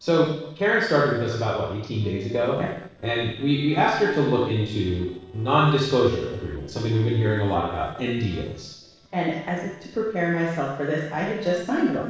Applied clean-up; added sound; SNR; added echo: neural separator model SepFormer DNS4.